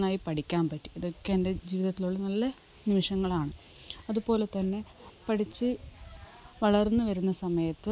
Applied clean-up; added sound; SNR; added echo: none; none; none; none.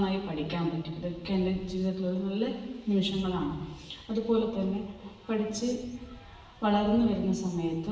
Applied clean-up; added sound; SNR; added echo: none; none; none; reverberation time 1.0 s.